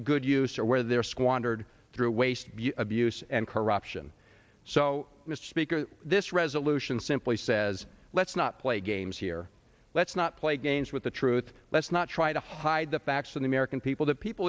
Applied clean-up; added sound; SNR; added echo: none; none; none; none.